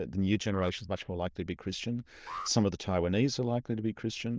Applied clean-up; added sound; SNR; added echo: neural diffusion model UNIVERSE++.